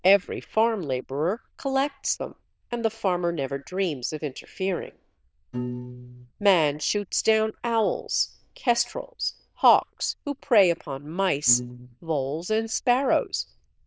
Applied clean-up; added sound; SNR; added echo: neural diffusion model UNIVERSE++.